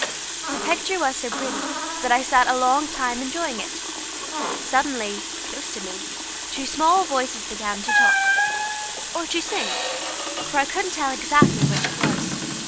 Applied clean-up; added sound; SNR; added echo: none; Squeak + Water tap, faucet; 0 dB; none.